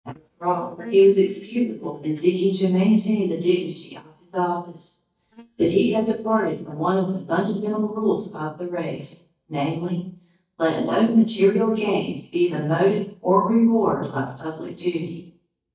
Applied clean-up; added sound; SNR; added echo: neural mask model DeepFilterNet 3.